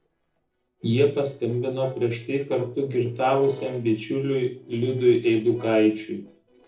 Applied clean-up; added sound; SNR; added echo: neural separator model SepFormer DNS4.